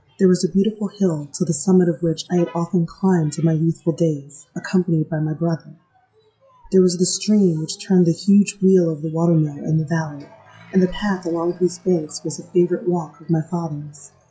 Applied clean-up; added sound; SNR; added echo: classical method WPE with log-MMSE.